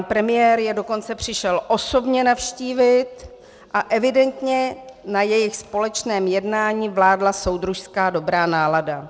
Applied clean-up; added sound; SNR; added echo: none; none; none; none.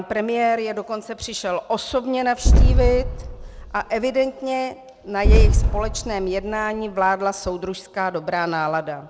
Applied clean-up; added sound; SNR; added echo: none; Boom; -4 dB; none.